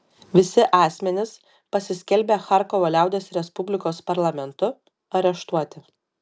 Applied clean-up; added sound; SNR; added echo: none; none; none; none.